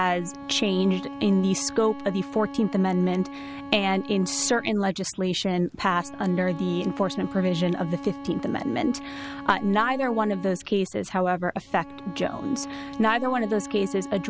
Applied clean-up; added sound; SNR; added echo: none; Bowed string instrument; 13 dB; none.